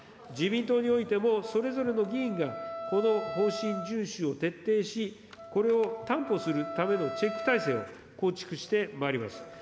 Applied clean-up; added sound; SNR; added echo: none; Wind instrument, woodwind instrument; 11 dB; none.